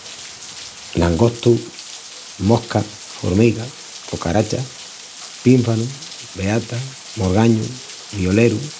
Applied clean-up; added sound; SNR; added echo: none; Rain; 16 dB; none.